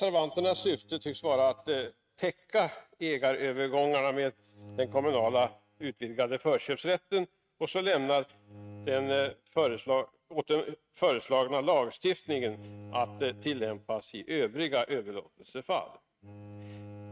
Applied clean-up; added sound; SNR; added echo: neural mask model RNNoise.